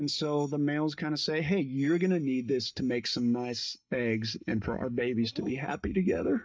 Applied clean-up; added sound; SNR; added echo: neural mask model DeepFilterNet 3.